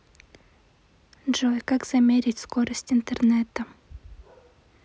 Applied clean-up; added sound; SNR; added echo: none; none; none; none.